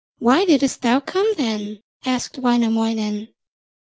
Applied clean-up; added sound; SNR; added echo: none; none; none; none.